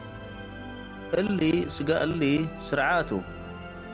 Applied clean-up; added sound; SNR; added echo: none; Musical instrument; 11 dB; none.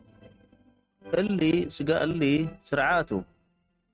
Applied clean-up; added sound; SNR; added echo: neural mask model RNNoise.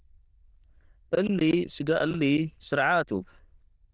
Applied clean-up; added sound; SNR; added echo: neural diffusion model UNIVERSE++.